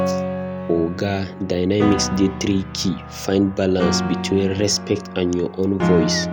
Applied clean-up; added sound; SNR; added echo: none; Piano; 5 dB; none.